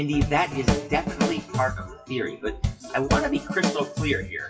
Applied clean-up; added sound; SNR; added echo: classical method WPE with log-MMSE.